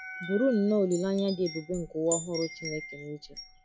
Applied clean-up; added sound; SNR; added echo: classical method log-MMSE.